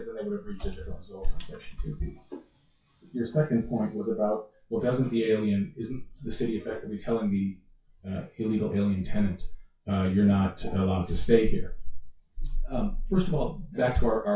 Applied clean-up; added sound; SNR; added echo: classical method WPE with log-MMSE.